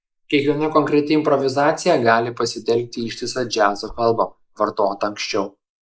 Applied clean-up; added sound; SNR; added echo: neural mask model Resemble Enhance denoiser.